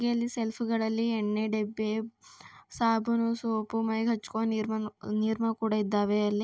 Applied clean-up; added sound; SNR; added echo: none; none; none; none.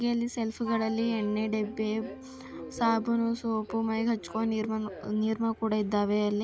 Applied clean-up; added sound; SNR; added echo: none; Wind instrument, woodwind instrument + Subway, metro, underground; 15 dB; none.